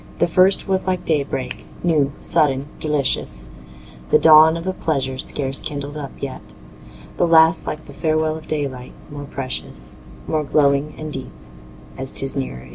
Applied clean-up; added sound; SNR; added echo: none; none; none; none.